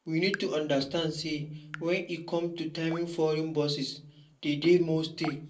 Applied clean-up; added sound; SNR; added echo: none; Raindrop / Drip; 19 dB; reverberation time 0.2 s.